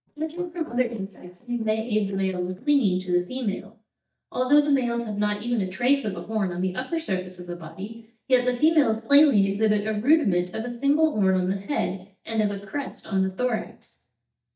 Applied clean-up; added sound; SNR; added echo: neural mask model DeepFilterNet 3.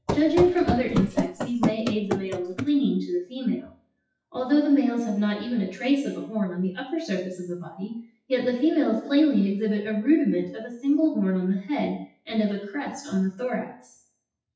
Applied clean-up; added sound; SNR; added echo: classical method WPE with log-MMSE.